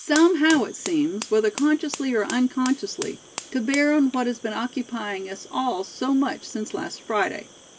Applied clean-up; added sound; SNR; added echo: none; Fire; 16 dB; none.